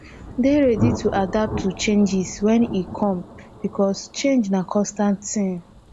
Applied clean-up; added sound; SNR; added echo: none; Thunder; 11 dB; none.